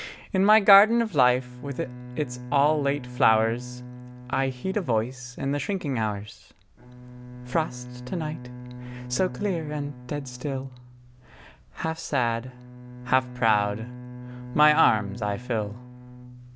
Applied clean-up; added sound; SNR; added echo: none; Bowed string instrument; 13 dB; none.